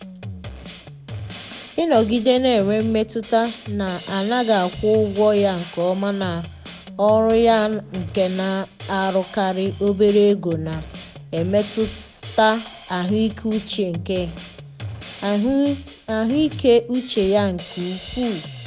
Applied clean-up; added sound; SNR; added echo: none; Drum kit; 14 dB; none.